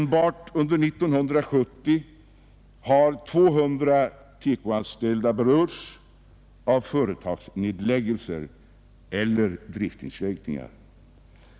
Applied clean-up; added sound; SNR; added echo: none; none; none; none.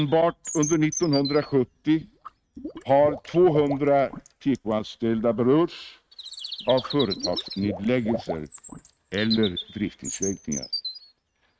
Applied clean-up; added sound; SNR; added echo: neural mask model RNNoise.